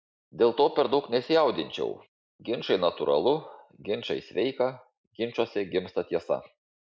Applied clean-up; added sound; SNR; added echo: none; none; none; none.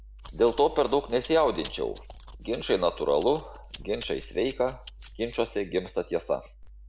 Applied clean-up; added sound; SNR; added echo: none; Chewing, mastication; 17 dB; none.